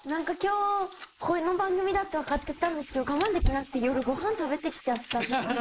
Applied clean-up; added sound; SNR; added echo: neural mask model Resemble Enhance denoiser.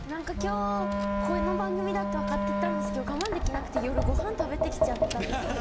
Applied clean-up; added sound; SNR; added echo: none; Wind instrument, woodwind instrument + Tap; -4 dB; none.